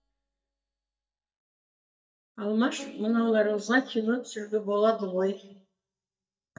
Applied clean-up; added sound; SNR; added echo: neural mask model DeepFilterNet 3.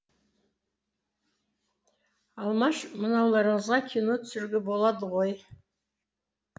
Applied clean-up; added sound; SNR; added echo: none; none; none; none.